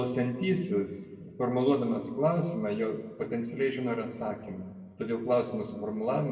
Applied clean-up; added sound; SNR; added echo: none; none; none; reverberation time 1.4 s.